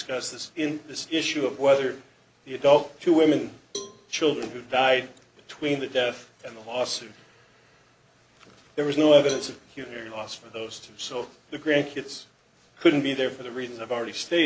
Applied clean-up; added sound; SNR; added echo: none; Cowbell; 18 dB; none.